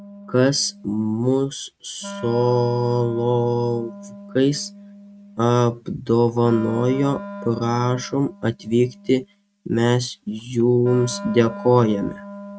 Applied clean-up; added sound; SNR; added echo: neural mask model RNNoise.